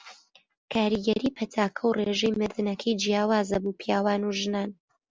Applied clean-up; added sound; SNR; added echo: none; none; none; none.